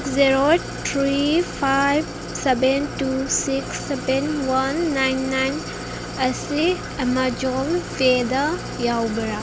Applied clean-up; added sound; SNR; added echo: none; Idling; 9 dB; none.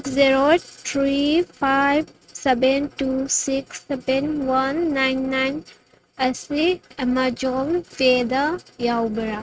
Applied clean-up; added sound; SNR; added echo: neural mask model RNNoise.